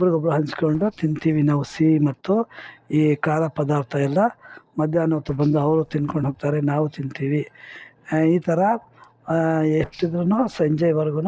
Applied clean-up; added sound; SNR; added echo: neural separator model SepFormer DNS4.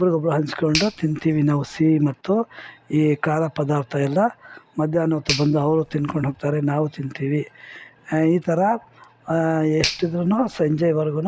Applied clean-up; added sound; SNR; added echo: none; Finger snapping; 15 dB; none.